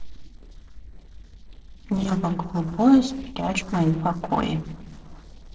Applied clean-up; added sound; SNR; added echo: neural separator model SepFormer DNS4.